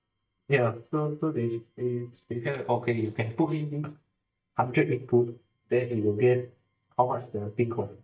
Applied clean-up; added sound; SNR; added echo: neural mask model DeepFilterNet 3.